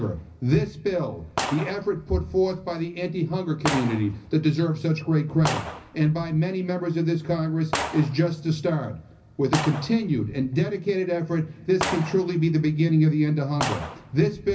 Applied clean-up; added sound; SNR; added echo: none; Gunshot, gunfire; 11 dB; reverberation time 0.4 s.